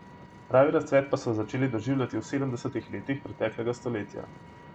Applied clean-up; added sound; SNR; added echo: none; Vehicle; 19 dB; none.